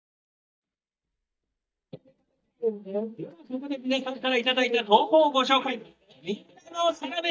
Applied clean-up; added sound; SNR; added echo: neural mask model DeepFilterNet 3.